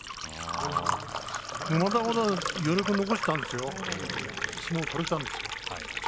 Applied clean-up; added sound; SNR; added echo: none; Liquid; 3 dB; none.